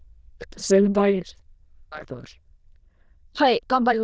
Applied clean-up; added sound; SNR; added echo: neural diffusion model UNIVERSE++.